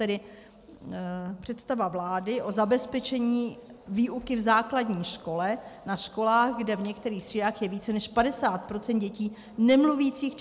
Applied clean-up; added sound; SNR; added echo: none; none; none; none.